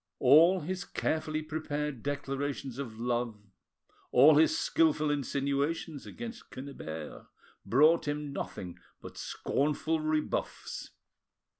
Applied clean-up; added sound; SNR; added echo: none; none; none; none.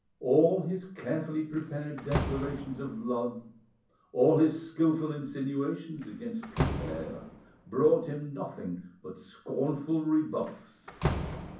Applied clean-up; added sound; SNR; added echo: none; Slam; 9 dB; reverberation time 0.6 s.